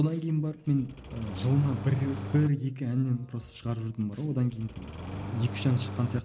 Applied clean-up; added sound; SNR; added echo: none; Engine starting; 10 dB; none.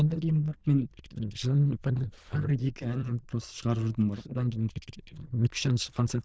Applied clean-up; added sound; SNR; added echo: neural diffusion model UNIVERSE++.